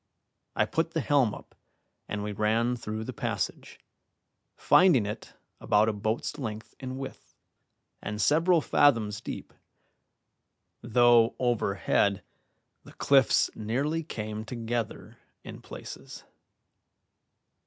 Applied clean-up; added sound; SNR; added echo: none; none; none; none.